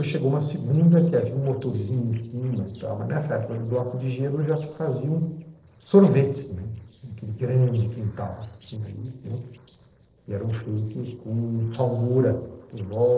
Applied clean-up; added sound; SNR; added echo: neural separator model SepFormer DNS4.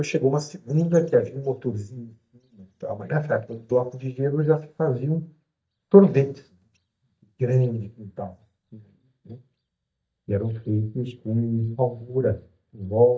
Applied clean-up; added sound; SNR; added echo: neural mask model DeepFilterNet 3.